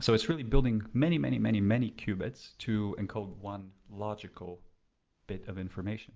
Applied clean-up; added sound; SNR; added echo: none; none; none; none.